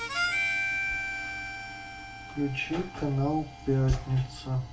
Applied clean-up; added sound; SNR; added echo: none; Harmonica; 3 dB; reverberation time 0.2 s.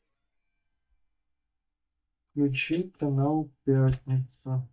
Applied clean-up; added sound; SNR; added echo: neural mask model DeepFilterNet 3.